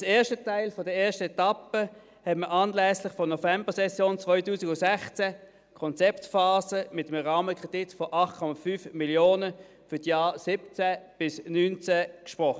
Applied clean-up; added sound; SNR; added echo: none; none; none; none.